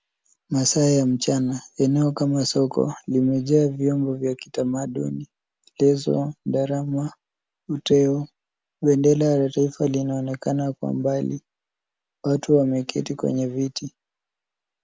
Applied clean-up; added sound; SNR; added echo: none; none; none; none.